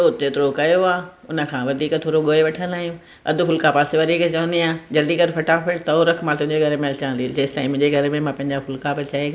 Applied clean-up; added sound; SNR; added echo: none; none; none; none.